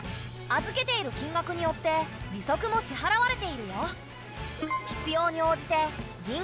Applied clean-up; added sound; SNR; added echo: none; Microwave oven; 15 dB; none.